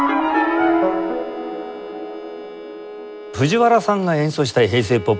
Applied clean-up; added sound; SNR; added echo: none; Bowed string instrument; 15 dB; none.